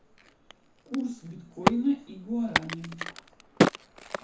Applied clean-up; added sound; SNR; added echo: none; Crack; -3 dB; reverberation time 0.6 s.